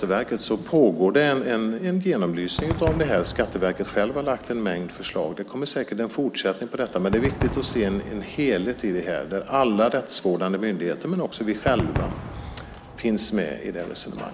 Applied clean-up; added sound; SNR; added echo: none; Crowd / Cheering / Fireworks; 11 dB; none.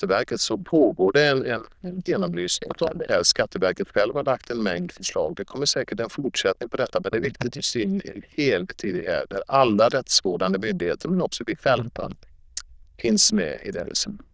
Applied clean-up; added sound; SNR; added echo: neural diffusion model UNIVERSE++.